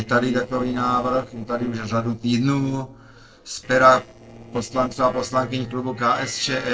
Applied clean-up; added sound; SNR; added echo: neural separator model SepFormer DNS4.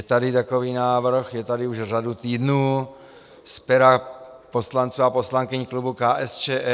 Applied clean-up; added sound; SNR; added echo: none; none; none; none.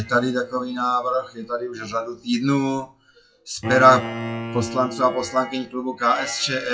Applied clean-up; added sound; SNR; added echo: classical method WPE with log-MMSE.